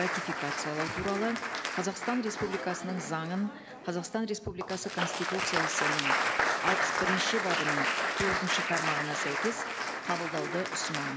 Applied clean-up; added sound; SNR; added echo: none; Applause; -2 dB; none.